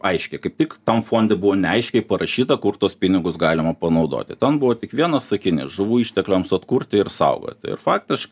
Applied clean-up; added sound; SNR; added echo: none; none; none; none.